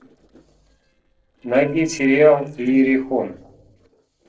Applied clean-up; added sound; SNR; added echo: neural separator model SepFormer DNS4.